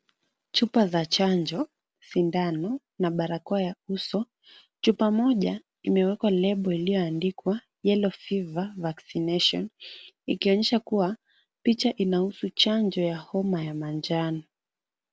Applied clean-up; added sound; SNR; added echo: none; none; none; none.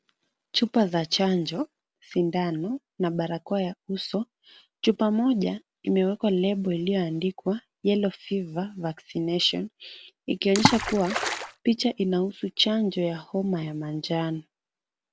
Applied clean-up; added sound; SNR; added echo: none; Water / Splash, splatter; 0 dB; none.